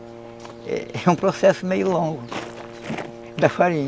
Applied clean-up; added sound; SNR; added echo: none; Walk, footsteps + Brass instrument; 14 dB; none.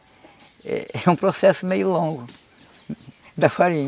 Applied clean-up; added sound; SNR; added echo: none; none; none; none.